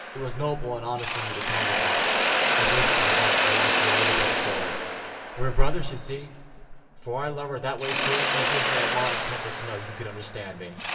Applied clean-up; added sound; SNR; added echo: none; Mechanisms; -3 dB; reverberation time 1.9 s.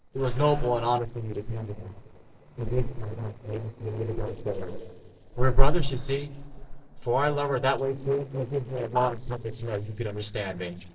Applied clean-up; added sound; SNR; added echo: neural separator model SepFormer DNS4.